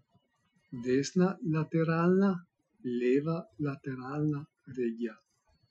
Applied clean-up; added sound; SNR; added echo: classical method Wiener filter.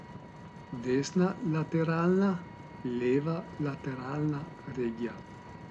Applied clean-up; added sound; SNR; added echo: none; Vehicle; 14 dB; none.